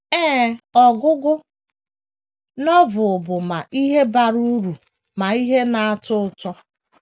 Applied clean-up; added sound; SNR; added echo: none; none; none; none.